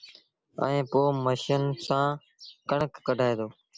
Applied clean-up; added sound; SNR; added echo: none; none; none; none.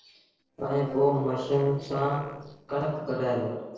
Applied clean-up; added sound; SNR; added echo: neural separator model SepFormer DNS4.